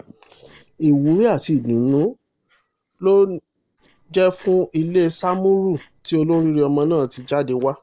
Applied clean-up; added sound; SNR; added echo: neural separator model SepFormer DNS4.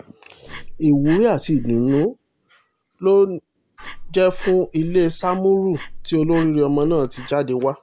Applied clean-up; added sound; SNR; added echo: none; Breathing; 12 dB; none.